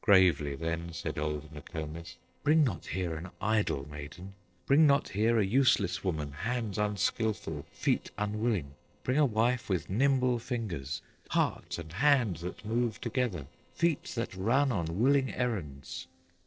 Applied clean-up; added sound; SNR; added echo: neural separator model SepFormer DNS4.